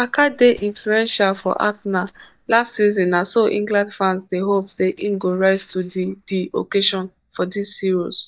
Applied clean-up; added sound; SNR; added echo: neural mask model DeepFilterNet 3.